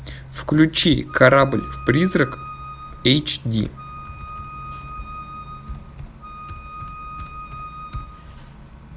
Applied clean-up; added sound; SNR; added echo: none; Wind instrument, woodwind instrument; 15 dB; none.